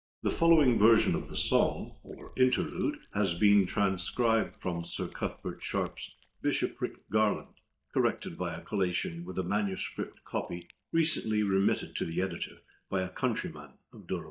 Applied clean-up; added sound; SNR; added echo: neural mask model DeepFilterNet 3.